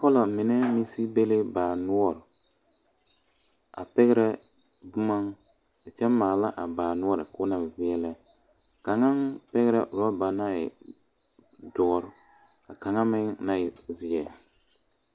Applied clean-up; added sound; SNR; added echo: none; none; none; none.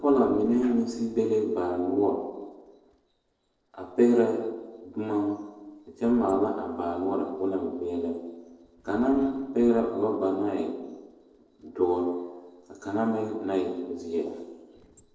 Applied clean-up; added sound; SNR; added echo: neural separator model SepFormer DNS4.